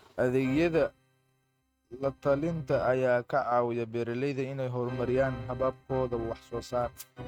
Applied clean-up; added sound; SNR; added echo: neural mask model RNNoise.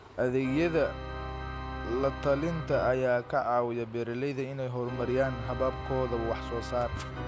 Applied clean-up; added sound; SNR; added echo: none; Organ; 9 dB; none.